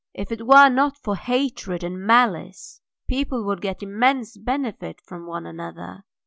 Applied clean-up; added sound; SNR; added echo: none; none; none; none.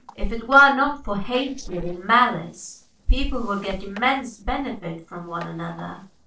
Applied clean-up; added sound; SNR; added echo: neural separator model SepFormer DNS4.